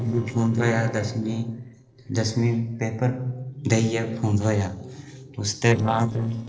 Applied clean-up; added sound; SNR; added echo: neural separator model SepFormer DNS4.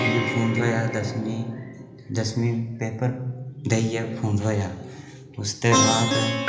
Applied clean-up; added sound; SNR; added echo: none; Plucked string instrument; 5 dB; reverberation time 0.8 s.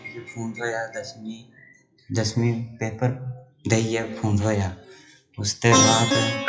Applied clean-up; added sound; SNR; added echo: classical method WPE with log-MMSE.